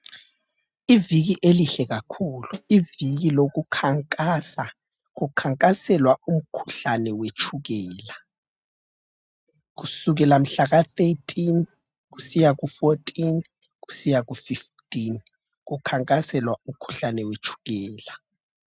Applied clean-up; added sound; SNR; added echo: neural mask model RNNoise.